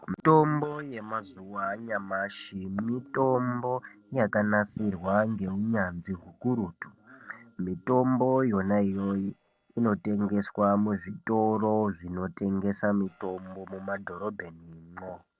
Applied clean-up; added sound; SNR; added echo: neural separator model SepFormer DNS4.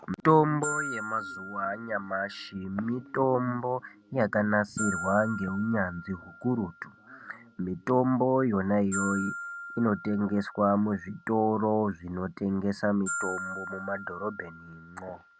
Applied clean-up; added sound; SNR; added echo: none; Glockenspiel; 12 dB; none.